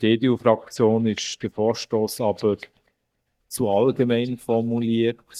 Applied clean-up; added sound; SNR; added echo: neural mask model DeepFilterNet 3.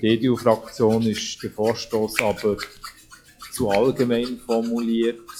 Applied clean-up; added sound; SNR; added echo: classical method log-MMSE.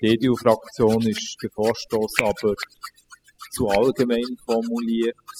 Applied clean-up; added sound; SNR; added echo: classical method spectral subtraction.